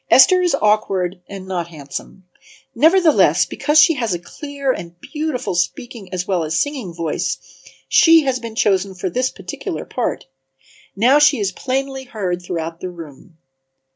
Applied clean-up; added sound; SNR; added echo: none; none; none; none.